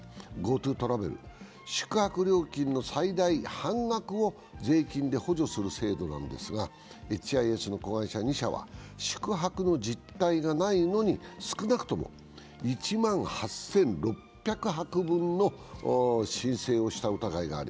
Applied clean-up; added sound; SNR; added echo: none; none; none; none.